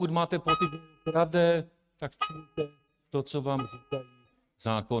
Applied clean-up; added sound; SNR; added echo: neural mask model RNNoise.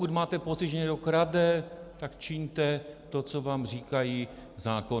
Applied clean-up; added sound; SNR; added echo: none; none; none; none.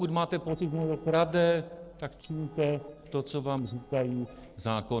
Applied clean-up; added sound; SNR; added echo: neural separator model SepFormer DNS4.